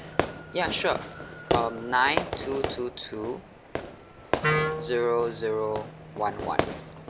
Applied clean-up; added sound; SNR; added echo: none; Fireworks + Wind instrument, woodwind instrument; 1 dB; none.